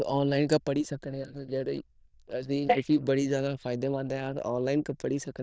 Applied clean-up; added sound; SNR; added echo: neural diffusion model UNIVERSE++.